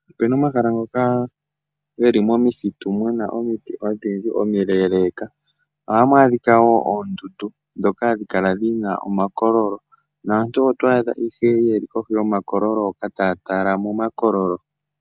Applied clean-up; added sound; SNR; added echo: none; none; none; none.